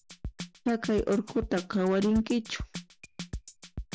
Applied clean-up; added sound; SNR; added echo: none; Drum kit; 11 dB; none.